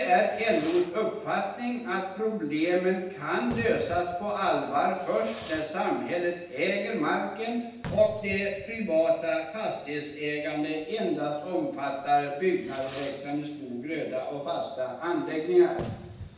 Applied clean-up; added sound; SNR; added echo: none; Fireworks; 18 dB; reverberation time 0.9 s.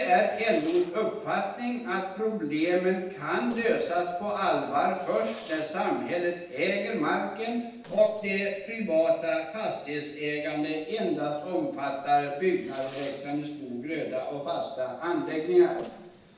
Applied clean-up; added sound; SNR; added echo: neural separator model SepFormer DNS4.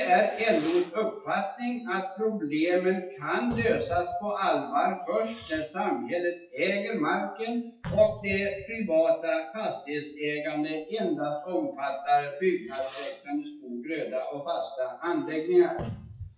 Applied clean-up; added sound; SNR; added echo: classical method WPE with log-MMSE.